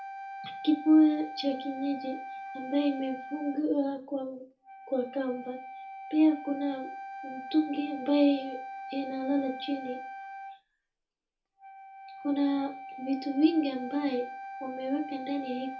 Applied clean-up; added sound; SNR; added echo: none; Wind instrument, woodwind instrument; 11 dB; reverberation time 0.3 s.